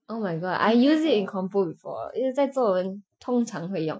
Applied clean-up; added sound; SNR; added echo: classical method Wiener filter.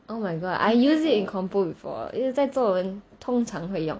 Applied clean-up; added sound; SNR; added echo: none; Brass instrument; 16 dB; none.